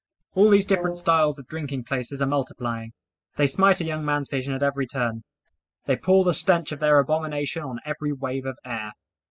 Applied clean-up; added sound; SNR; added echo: classical method spectral subtraction.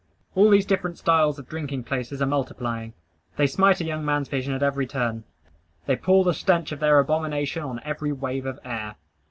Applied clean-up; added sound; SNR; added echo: none; none; none; none.